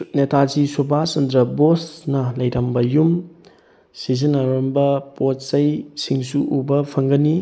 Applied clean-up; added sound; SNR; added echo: none; none; none; none.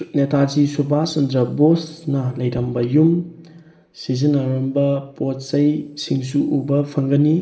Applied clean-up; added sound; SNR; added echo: none; none; none; reverberation time 1.3 s.